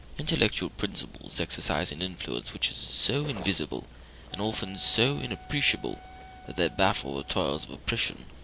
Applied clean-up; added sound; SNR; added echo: none; Wind instrument, woodwind instrument + Zipper (clothing); 18 dB; none.